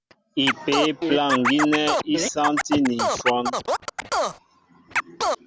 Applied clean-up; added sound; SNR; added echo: none; Scratching (performance technique); 2 dB; none.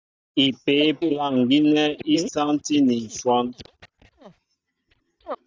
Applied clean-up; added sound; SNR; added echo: neural mask model DeepFilterNet 3.